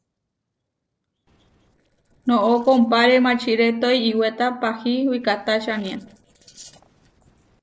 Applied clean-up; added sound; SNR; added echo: neural separator model SepFormer DNS4.